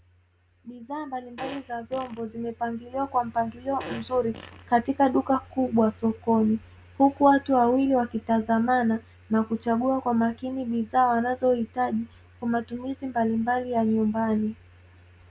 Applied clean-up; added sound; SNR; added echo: none; Fart; 17 dB; none.